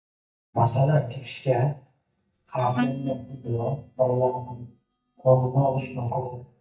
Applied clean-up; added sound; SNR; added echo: neural mask model DeepFilterNet 3.